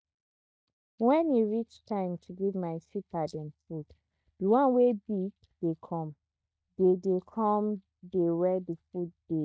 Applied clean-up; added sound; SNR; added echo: neural mask model DeepFilterNet 3.